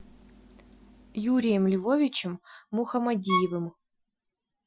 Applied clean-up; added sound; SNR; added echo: classical method Wiener filter.